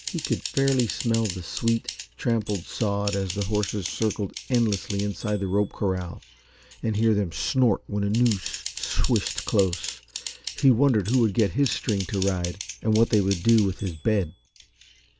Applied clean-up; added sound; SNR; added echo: none; Typing; 13 dB; none.